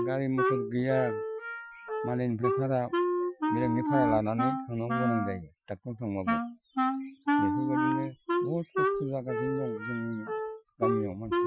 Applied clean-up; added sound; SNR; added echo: classical method Wiener filter.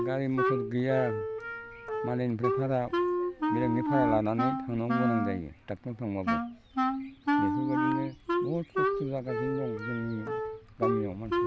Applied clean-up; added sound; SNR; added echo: none; Wind instrument, woodwind instrument; -2 dB; none.